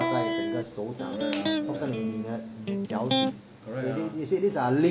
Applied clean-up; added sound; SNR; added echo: none; Electric guitar; 1 dB; none.